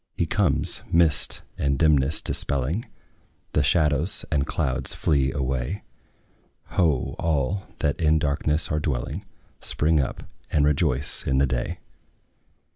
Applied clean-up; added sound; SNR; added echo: none; none; none; none.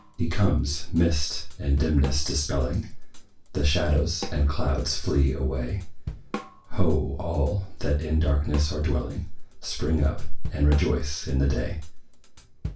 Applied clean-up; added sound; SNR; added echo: none; Drum / Drum kit; 17 dB; reverberation time 0.2 s.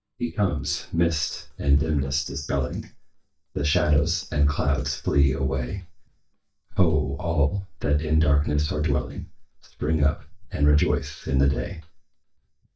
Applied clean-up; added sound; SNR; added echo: neural mask model DeepFilterNet 3.